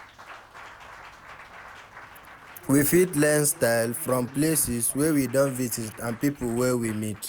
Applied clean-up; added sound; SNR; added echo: none; Applause; 20 dB; none.